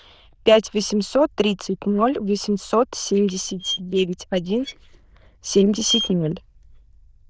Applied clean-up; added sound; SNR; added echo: neural diffusion model UNIVERSE++.